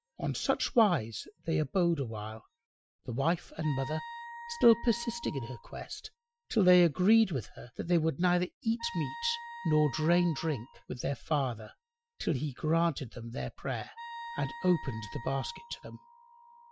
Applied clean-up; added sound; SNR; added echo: classical method Wiener filter.